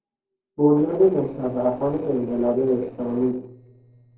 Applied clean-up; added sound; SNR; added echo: neural separator model SepFormer DNS4.